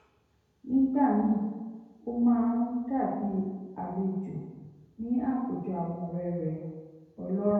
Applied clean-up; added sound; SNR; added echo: none; none; none; reverberation time 1.2 s.